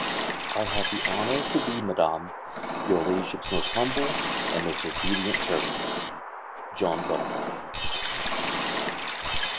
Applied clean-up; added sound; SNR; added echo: none; Liquid; -3 dB; none.